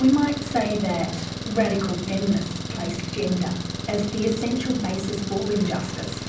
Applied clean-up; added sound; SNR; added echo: none; Engine; 7 dB; reverberation time 0.6 s.